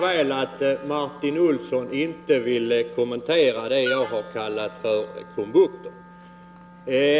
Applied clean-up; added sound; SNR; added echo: none; Wind instrument, woodwind instrument; 18 dB; none.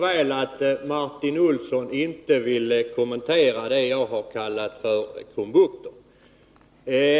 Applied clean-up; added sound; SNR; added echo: none; none; none; none.